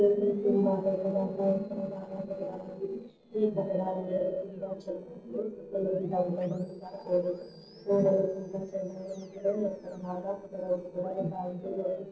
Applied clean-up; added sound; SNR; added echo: neural separator model SepFormer DNS4.